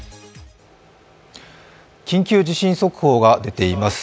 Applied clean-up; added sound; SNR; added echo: none; none; none; none.